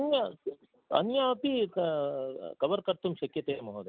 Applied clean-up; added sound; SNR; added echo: none; none; none; none.